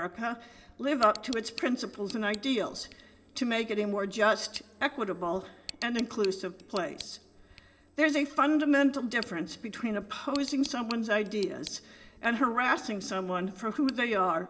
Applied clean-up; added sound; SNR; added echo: none; Tick; 19 dB; reverberation time 1.8 s.